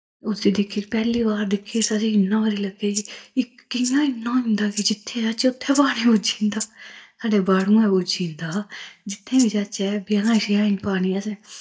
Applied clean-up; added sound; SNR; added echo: neural mask model DeepFilterNet 3.